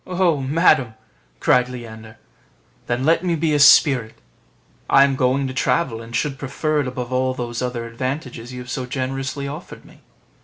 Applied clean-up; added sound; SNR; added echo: none; none; none; none.